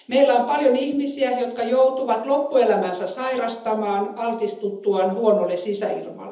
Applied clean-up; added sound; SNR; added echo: none; none; none; reverberation time 0.7 s.